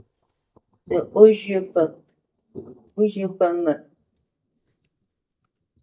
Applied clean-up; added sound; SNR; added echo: neural mask model DeepFilterNet 3.